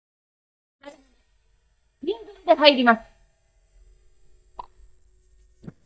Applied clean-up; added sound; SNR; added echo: neural mask model DeepFilterNet 3.